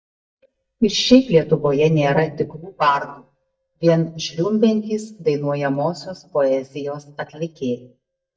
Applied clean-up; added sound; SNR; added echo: neural mask model DeepFilterNet 3.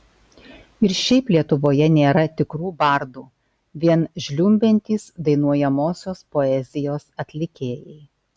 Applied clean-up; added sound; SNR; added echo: none; none; none; none.